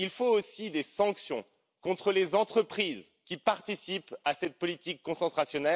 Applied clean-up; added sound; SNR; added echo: none; none; none; none.